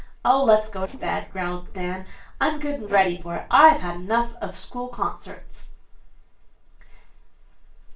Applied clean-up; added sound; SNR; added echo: neural separator model SepFormer DNS4.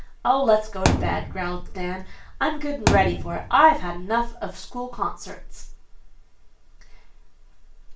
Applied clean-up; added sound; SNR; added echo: none; Thump, thud; 3 dB; reverberation time 0.3 s.